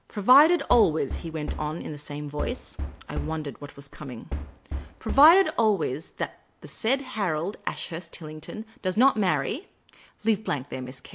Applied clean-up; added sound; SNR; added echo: none; Knock; 7 dB; none.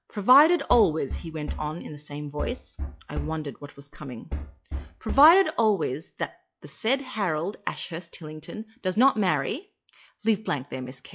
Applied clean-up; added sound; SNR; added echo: classical method log-MMSE.